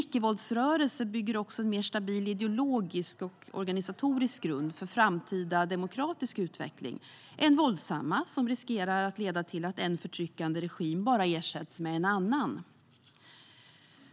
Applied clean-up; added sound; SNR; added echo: none; none; none; none.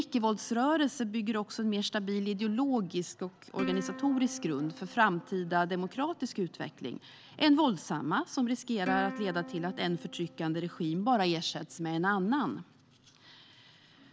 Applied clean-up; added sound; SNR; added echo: none; Plucked string instrument; 15 dB; none.